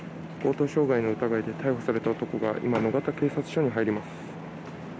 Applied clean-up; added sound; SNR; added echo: none; none; none; none.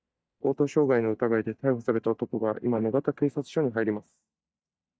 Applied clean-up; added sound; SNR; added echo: neural mask model DeepFilterNet 3.